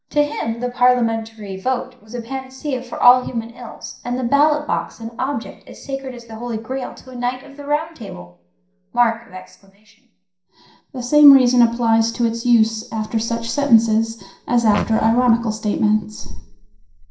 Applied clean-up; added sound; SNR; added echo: neural separator model SepFormer DNS4.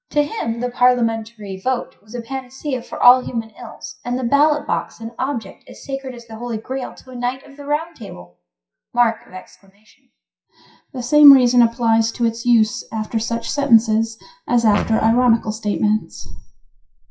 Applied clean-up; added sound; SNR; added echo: classical method WPE with log-MMSE.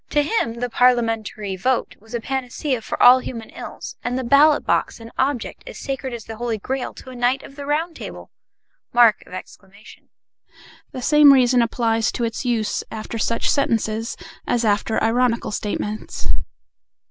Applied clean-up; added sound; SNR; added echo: none; none; none; none.